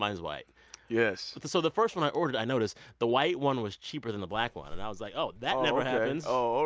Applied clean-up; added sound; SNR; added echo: none; Clock; 17 dB; none.